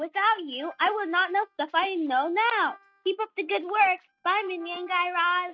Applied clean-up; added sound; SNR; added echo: neural mask model RNNoise.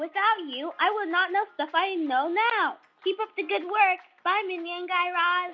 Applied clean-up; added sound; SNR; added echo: none; none; none; none.